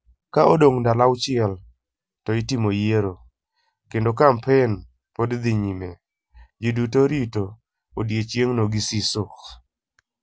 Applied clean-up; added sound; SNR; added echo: none; none; none; none.